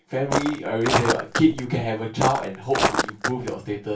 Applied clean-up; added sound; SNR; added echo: none; Walk, footsteps; 1 dB; reverberation time 0.2 s.